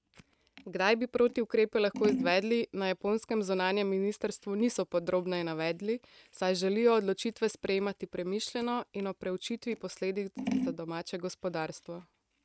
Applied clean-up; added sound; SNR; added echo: neural mask model RNNoise.